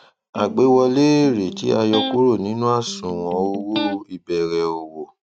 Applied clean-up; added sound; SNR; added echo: neural mask model RNNoise.